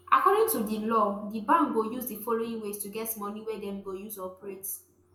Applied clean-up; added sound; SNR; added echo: none; none; none; reverberation time 0.3 s.